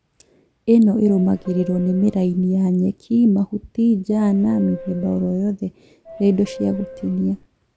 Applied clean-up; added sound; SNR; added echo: none; Subway, metro, underground / Doorbell; 18 dB; none.